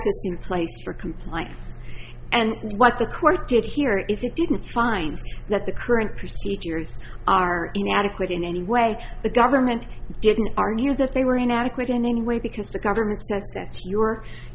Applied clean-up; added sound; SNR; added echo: none; none; none; none.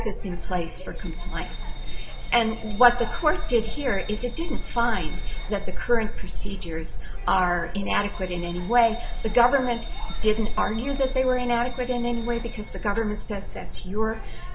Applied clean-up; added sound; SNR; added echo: none; Bell; 17 dB; reverberation time 0.2 s.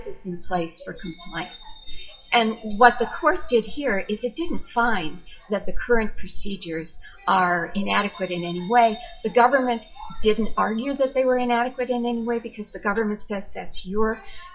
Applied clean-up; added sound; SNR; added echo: classical method WPE with log-MMSE.